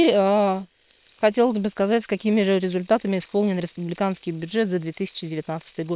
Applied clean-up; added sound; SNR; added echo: neural separator model SepFormer WHAM!.